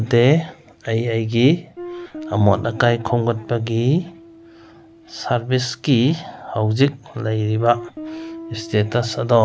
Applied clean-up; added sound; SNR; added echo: none; Guitar; 17 dB; none.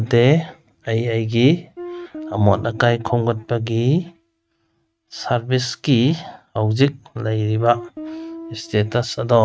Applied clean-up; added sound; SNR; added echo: neural mask model RNNoise.